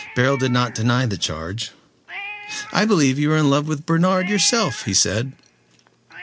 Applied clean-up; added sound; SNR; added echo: none; Cat; 17 dB; none.